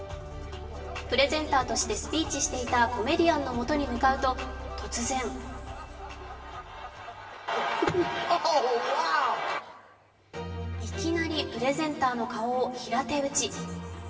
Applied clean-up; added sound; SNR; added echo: none; none; none; reverberation time 1.4 s.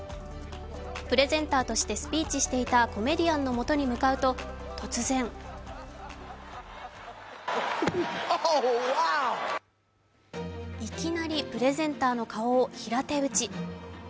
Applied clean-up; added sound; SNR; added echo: none; none; none; none.